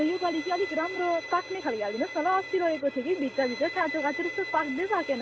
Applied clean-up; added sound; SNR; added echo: none; Bowed string instrument; 10 dB; none.